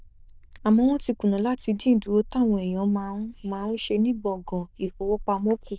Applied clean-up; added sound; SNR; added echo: neural diffusion model UNIVERSE++.